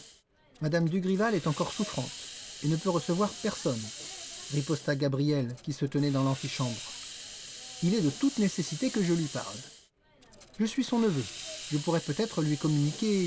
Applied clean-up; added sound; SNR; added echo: none; Hiss; 13 dB; none.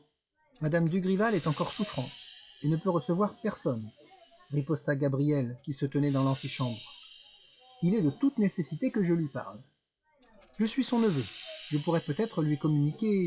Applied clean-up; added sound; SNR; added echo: classical method log-MMSE.